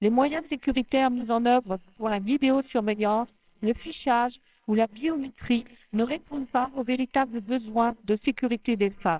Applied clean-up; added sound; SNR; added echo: neural separator model SepFormer WHAMR!.